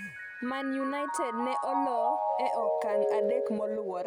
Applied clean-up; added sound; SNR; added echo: none; Mallet percussion; -3 dB; none.